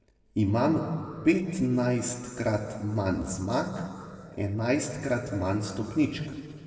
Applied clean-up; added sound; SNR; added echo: none; none; none; reverberation time 2.0 s.